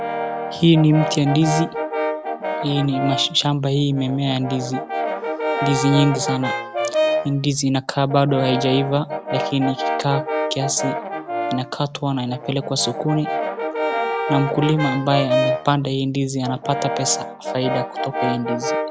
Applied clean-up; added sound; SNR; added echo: none; Brass instrument; 3 dB; none.